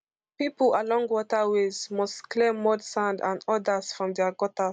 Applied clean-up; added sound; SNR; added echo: none; none; none; none.